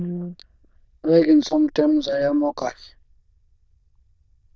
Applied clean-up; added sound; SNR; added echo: neural diffusion model UNIVERSE++.